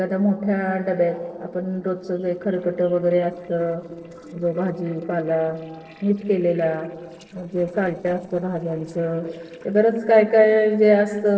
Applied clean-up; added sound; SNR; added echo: neural separator model SepFormer DNS4.